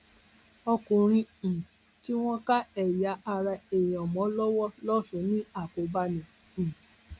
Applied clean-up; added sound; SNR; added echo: none; none; none; none.